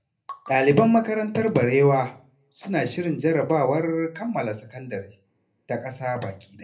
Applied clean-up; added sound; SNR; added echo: none; none; none; reverberation time 0.3 s.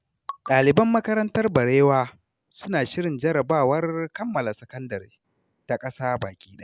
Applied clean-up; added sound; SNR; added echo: none; none; none; none.